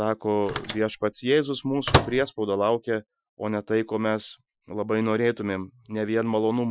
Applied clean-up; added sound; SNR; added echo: classical method Wiener filter.